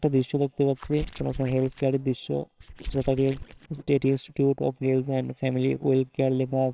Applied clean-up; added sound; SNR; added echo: neural separator model SepFormer WHAMR!.